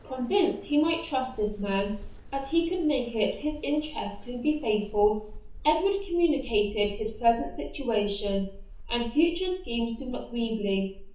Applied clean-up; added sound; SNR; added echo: none; Mechanical fan; 13 dB; reverberation time 1.2 s.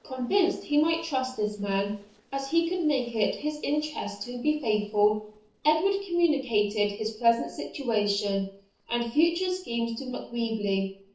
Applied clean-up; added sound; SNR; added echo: neural separator model SepFormer DNS4.